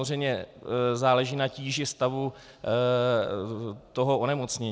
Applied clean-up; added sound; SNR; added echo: none; none; none; none.